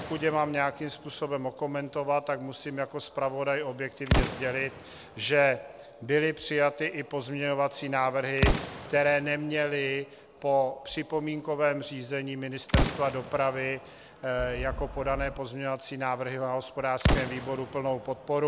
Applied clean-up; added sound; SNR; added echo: none; Wind + Explosion; 5 dB; none.